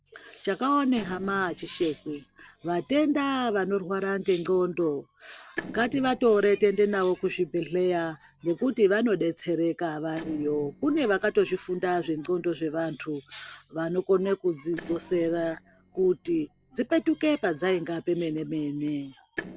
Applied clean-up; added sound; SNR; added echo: neural separator model SepFormer DNS4.